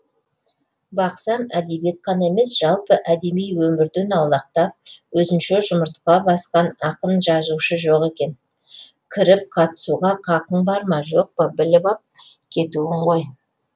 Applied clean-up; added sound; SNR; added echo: none; none; none; none.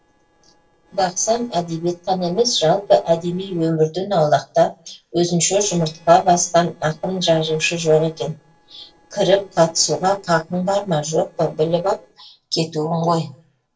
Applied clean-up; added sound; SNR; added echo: neural separator model SepFormer DNS4.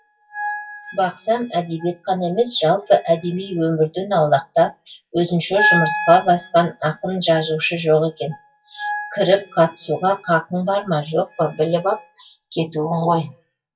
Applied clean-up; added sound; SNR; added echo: classical method WPE with log-MMSE.